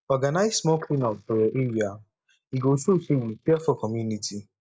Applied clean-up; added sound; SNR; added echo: neural mask model Resemble Enhance denoiser.